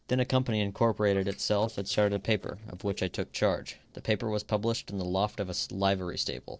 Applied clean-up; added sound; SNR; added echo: neural separator model SepFormer DNS4.